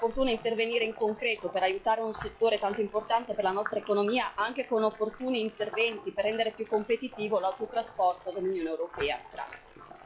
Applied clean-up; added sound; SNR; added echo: classical method log-MMSE.